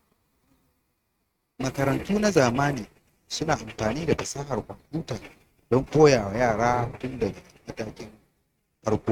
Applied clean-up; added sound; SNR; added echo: neural mask model RNNoise.